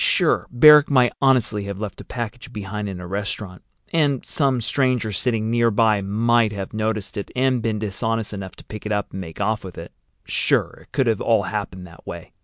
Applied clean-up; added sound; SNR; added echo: none; none; none; none.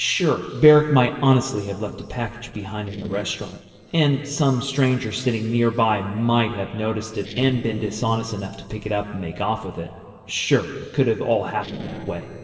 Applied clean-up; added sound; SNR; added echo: neural separator model SepFormer DNS4.